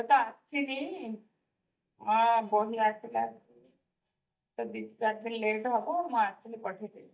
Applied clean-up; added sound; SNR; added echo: neural mask model DeepFilterNet 3.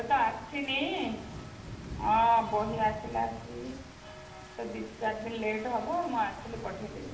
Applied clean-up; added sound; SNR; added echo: none; Rain; 12 dB; reverberation time 0.8 s.